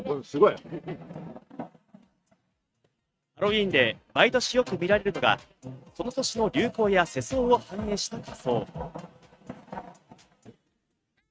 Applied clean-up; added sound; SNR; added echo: neural mask model RNNoise.